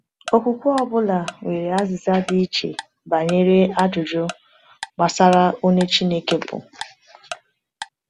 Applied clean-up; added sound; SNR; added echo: none; Tick-tock; 18 dB; none.